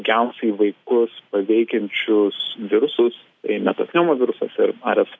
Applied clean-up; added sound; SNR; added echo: none; none; none; none.